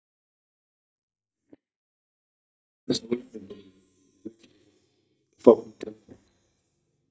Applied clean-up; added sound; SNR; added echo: neural mask model DeepFilterNet 3.